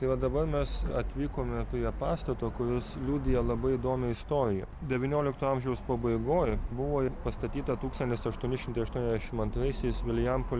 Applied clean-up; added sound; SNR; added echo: none; none; none; none.